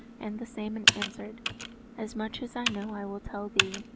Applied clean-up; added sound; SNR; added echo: none; Computer keyboard; -4 dB; none.